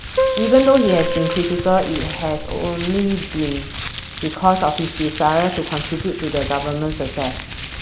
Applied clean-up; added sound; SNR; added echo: none; Crumpling, crinkling + Keyboard (musical); 5 dB; none.